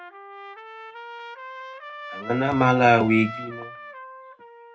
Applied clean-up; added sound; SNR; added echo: none; Trumpet; 13 dB; reverberation time 0.2 s.